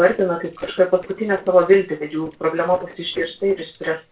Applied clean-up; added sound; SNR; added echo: neural separator model SepFormer DNS4.